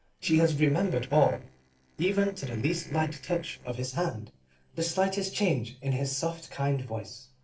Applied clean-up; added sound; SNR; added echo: neural separator model SepFormer DNS4.